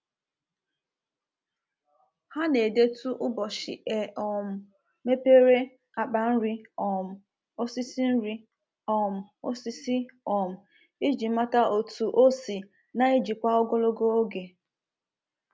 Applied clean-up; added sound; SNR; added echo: none; none; none; none.